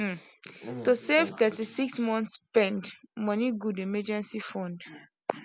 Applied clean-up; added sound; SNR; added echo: none; none; none; none.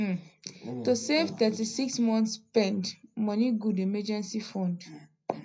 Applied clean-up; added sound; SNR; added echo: none; none; none; reverberation time 0.4 s.